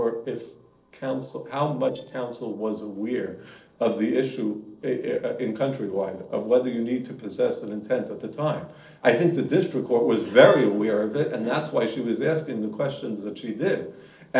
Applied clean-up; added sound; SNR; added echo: neural separator model SepFormer DNS4.